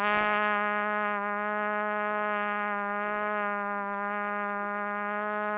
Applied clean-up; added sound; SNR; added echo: neural separator model SepFormer WHAMR!.